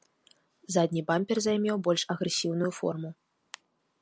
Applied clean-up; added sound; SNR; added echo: none; none; none; none.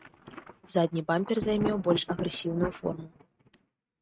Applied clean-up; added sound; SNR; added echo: neural mask model RNNoise.